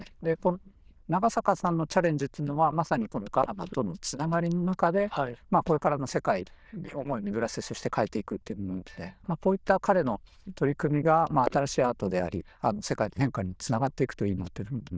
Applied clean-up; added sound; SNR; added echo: neural diffusion model UNIVERSE++.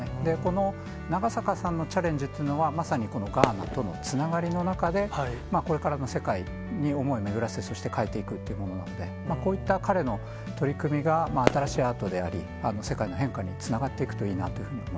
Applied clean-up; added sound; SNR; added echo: none; Fireworks; 5 dB; none.